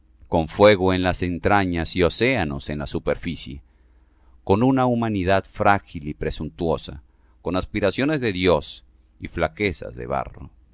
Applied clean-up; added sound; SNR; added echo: none; none; none; none.